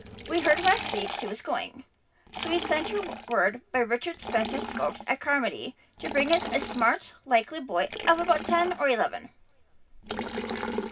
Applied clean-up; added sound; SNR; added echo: none; Liquid; 9 dB; reverberation time 0.4 s.